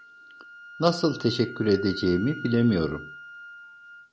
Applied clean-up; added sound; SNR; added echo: none; Wind instrument, woodwind instrument; 15 dB; none.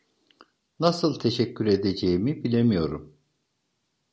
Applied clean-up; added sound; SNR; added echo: none; none; none; none.